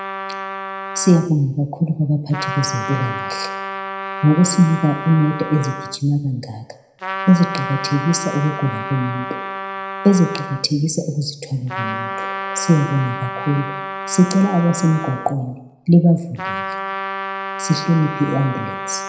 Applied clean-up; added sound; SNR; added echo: none; Trumpet; 8 dB; reverberation time 0.7 s.